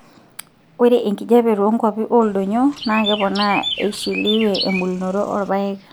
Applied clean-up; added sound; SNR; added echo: none; Chirp, tweet; 9 dB; none.